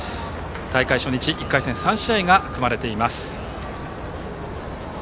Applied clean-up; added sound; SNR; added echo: none; none; none; none.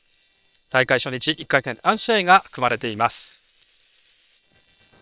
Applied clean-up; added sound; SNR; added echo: neural separator model SepFormer WHAM!.